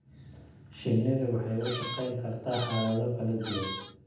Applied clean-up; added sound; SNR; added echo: none; Squeak; 8 dB; reverberation time 0.8 s.